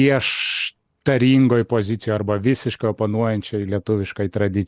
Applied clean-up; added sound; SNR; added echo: none; none; none; none.